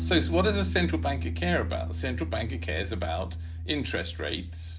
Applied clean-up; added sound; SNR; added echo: none; Piano; 2 dB; none.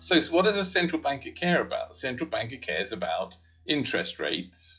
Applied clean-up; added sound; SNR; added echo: classical method log-MMSE.